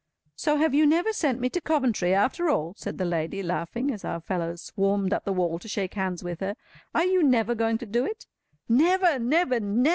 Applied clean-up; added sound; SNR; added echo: none; none; none; none.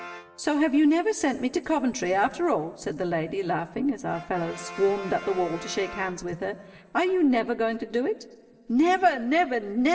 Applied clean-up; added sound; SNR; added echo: none; Brass instrument; 20 dB; reverberation time 2.3 s.